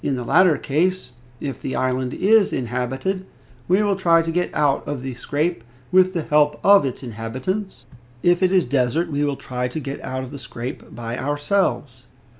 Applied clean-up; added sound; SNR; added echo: none; none; none; none.